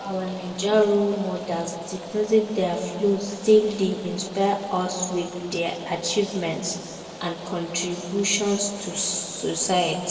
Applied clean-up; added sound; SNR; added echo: none; Rain; 15 dB; reverberation time 1.8 s.